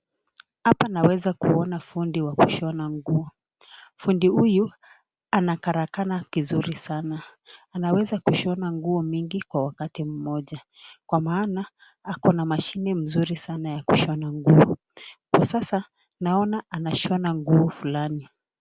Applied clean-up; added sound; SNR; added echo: none; none; none; none.